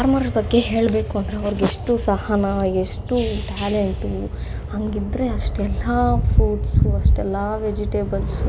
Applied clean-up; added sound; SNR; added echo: none; none; none; none.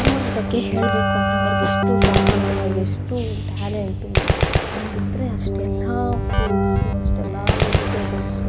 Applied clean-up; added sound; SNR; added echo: none; Gunshot, gunfire + Keyboard (musical); -5 dB; none.